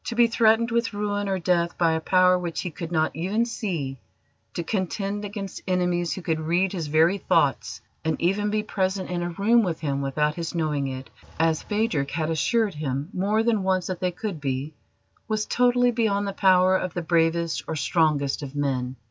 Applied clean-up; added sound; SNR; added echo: none; none; none; none.